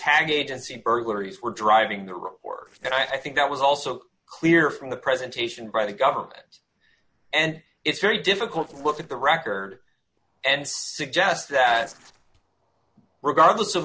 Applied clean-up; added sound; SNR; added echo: neural separator model SepFormer DNS4.